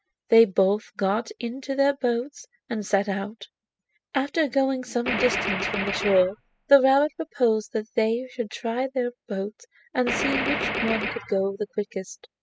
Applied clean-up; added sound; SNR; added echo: classical method spectral subtraction.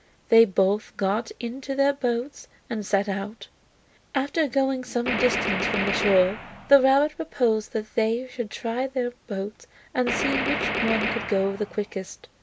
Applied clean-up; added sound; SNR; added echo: none; Gunshot, gunfire; 3 dB; none.